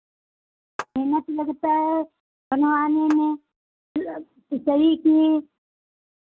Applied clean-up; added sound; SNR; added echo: neural mask model RNNoise.